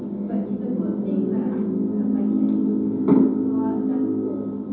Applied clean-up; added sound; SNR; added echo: none; none; none; reverberation time 0.9 s.